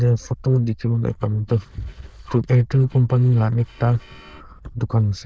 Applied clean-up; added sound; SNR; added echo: neural diffusion model UNIVERSE++.